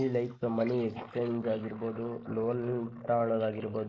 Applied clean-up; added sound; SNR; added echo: neural mask model Resemble Enhance denoiser.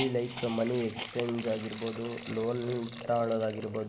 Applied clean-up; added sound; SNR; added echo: none; Hiss; 9 dB; none.